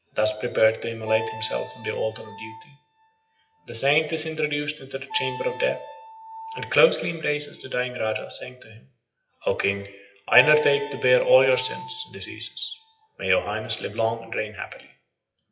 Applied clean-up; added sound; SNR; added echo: classical method WPE with log-MMSE.